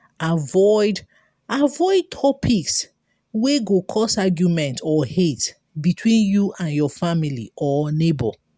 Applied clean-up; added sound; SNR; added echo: none; none; none; none.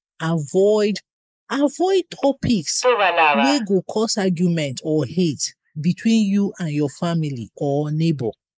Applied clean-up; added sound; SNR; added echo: neural mask model Resemble Enhance denoiser.